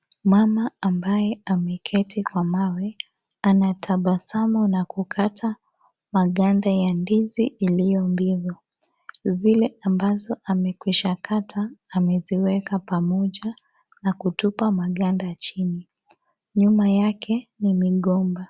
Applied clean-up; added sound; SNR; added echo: none; none; none; none.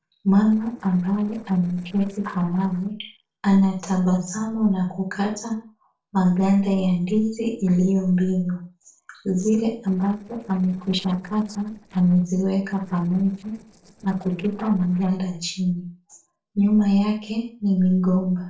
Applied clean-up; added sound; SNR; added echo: neural separator model SepFormer DNS4.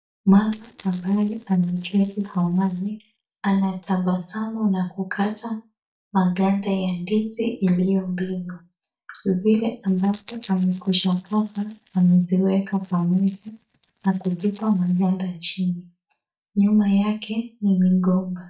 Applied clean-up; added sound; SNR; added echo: neural mask model DeepFilterNet 3.